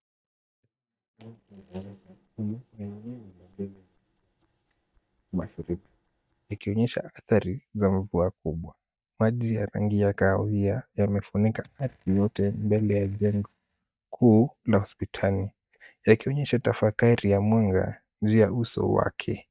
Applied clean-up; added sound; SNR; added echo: neural mask model DeepFilterNet 3.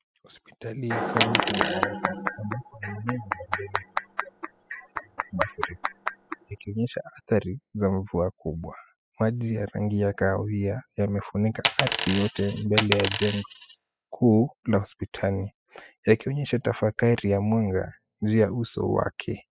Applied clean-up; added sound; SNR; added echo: classical method spectral subtraction.